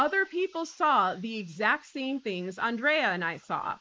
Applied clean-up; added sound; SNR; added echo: neural mask model Resemble Enhance denoiser.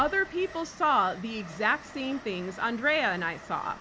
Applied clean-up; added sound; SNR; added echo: none; Train; 17 dB; none.